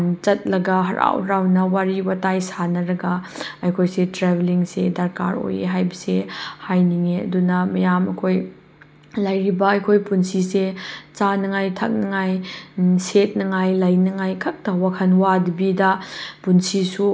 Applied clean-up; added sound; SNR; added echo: none; none; none; none.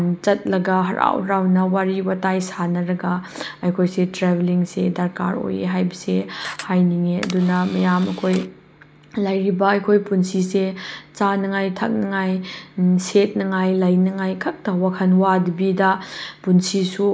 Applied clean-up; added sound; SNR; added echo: none; Camera; 17 dB; none.